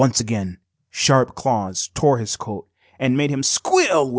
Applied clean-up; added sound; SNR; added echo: none; none; none; none.